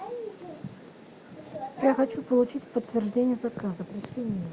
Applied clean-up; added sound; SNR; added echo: none; Rain; 20 dB; none.